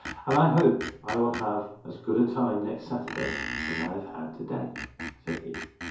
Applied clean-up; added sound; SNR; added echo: none; Screech; 10 dB; reverberation time 0.6 s.